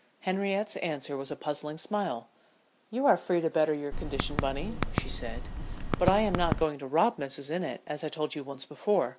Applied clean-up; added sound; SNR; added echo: none; Typing; 1 dB; none.